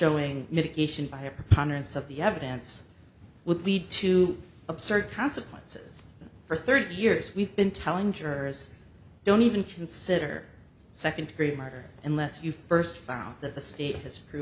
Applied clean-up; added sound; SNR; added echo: none; none; none; none.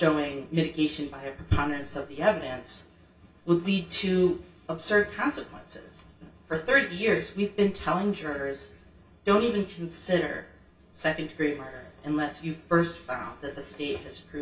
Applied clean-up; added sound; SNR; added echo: none; none; none; reverberation time 0.2 s.